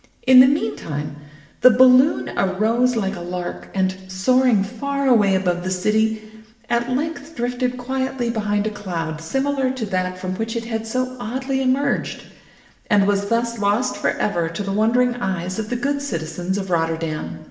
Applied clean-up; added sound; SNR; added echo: none; none; none; reverberation time 1.0 s.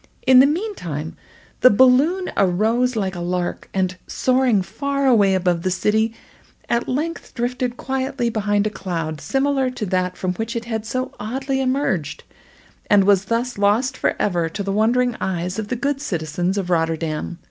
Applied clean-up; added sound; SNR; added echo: none; none; none; none.